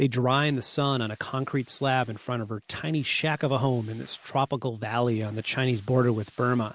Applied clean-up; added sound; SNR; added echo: none; none; none; none.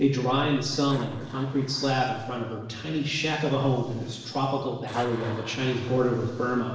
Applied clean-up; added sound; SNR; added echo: neural separator model SepFormer DNS4.